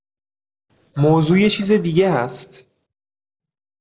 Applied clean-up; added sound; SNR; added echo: neural separator model SepFormer DNS4.